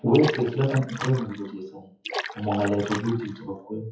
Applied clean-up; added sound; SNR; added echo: classical method WPE with log-MMSE.